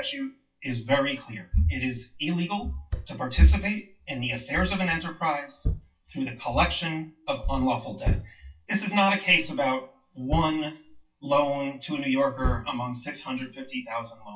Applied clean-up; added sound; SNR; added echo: classical method WPE with log-MMSE.